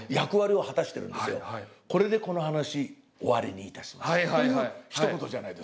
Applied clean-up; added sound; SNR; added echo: none; none; none; none.